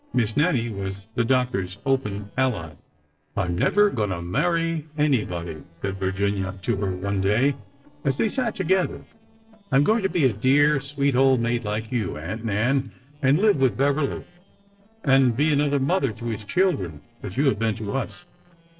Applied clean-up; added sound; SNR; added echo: neural separator model SepFormer DNS4.